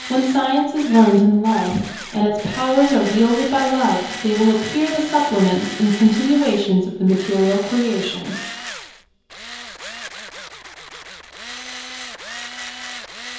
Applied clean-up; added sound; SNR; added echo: none; Tools; 14 dB; reverberation time 0.9 s.